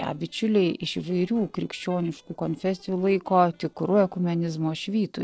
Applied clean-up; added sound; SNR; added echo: neural separator model SepFormer DNS4.